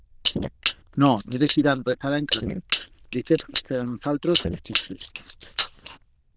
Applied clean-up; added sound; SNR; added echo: neural diffusion model UNIVERSE++.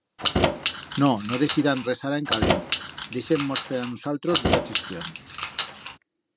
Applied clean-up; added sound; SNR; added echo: none; Keys jangling; -1 dB; none.